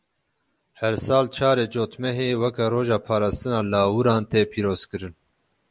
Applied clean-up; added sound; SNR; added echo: none; none; none; none.